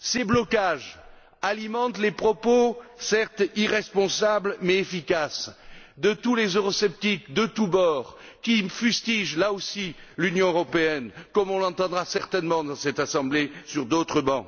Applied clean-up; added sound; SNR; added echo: none; none; none; none.